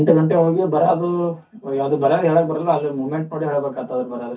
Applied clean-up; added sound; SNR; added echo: none; none; none; reverberation time 0.3 s.